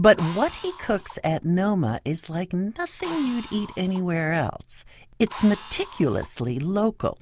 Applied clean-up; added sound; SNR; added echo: none; Drill; 17 dB; none.